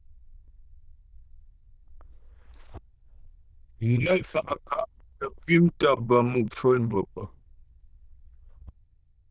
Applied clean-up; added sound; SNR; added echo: neural diffusion model UNIVERSE++.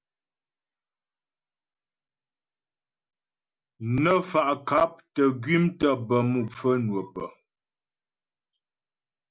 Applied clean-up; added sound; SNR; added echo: none; none; none; none.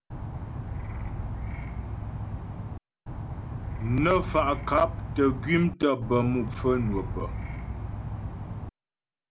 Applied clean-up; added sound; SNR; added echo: none; Insect; 4 dB; none.